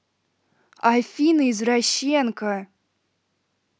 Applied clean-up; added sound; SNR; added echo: none; none; none; none.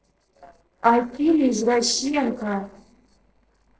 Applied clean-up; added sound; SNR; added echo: neural separator model SepFormer DNS4.